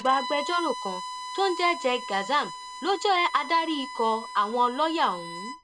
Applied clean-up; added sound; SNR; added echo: none; Bowed string instrument; 11 dB; none.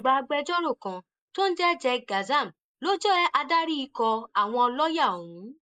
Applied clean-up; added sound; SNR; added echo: neural mask model Resemble Enhance denoiser.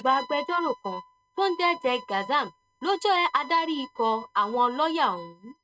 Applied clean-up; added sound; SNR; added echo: neural mask model RNNoise.